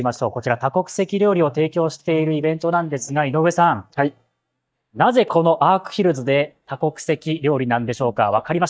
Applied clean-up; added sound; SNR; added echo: neural mask model DeepFilterNet 3.